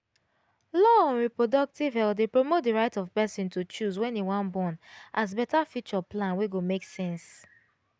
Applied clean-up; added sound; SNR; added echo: none; none; none; none.